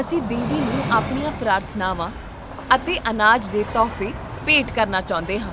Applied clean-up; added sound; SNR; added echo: none; Train; 8 dB; none.